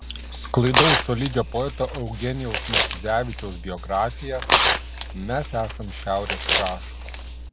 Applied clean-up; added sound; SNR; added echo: none; Tearing; 0 dB; none.